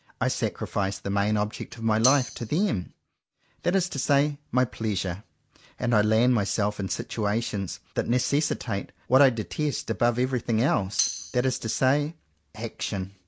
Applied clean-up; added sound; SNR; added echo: none; Tambourine; 5 dB; none.